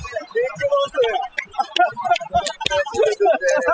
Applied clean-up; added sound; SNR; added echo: classical method spectral subtraction.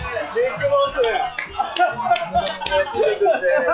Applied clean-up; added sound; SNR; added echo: classical method log-MMSE.